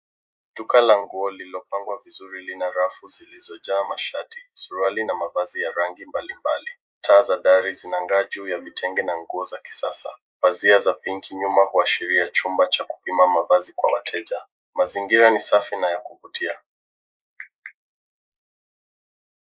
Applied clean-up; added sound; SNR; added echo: neural mask model Resemble Enhance denoiser.